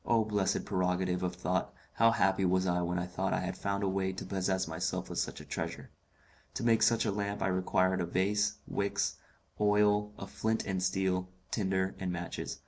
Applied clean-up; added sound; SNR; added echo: none; none; none; none.